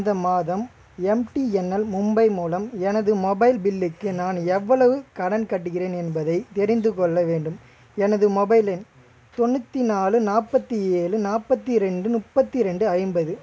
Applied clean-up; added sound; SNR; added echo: none; none; none; none.